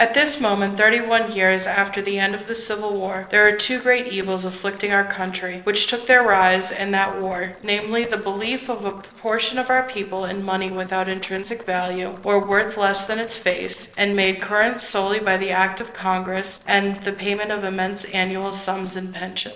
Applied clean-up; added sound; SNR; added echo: neural separator model SepFormer DNS4.